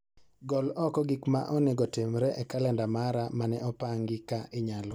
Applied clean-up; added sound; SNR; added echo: none; none; none; none.